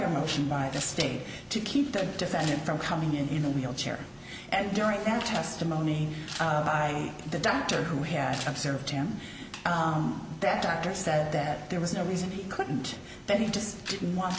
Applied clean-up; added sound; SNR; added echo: none; Camera; 18 dB; none.